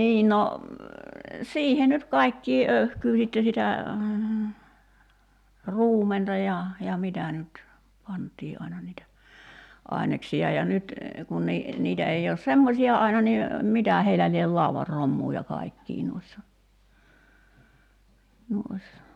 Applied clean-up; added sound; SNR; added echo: none; none; none; none.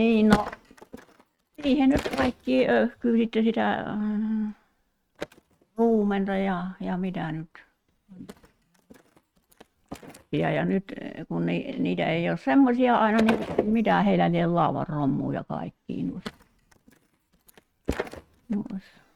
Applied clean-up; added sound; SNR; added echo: neural mask model RNNoise.